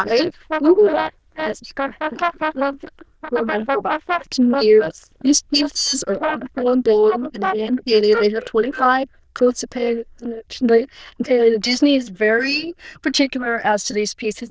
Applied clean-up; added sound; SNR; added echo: neural diffusion model UNIVERSE++.